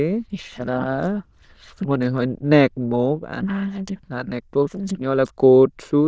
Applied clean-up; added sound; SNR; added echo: neural diffusion model UNIVERSE++.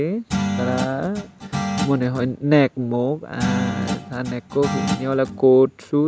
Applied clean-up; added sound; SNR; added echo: none; Guitar; 5 dB; none.